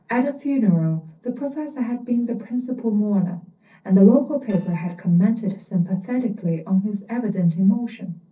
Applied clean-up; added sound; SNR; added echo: neural separator model SepFormer DNS4.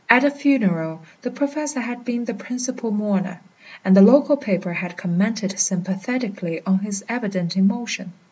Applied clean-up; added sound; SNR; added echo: none; none; none; none.